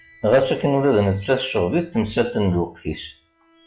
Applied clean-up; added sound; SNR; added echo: classical method log-MMSE.